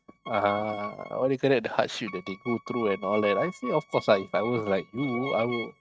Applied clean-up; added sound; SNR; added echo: neural mask model RNNoise.